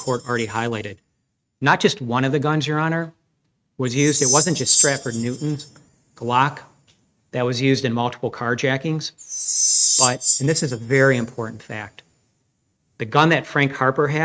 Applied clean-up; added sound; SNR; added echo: neural mask model RNNoise.